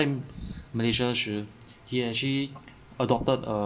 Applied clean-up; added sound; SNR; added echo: none; none; none; reverberation time 2.4 s.